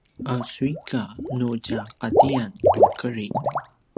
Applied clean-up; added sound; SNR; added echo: none; Water / Liquid; -5 dB; none.